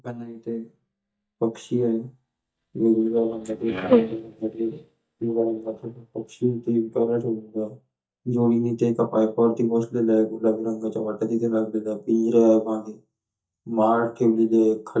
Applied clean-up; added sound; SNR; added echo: neural mask model DeepFilterNet 3.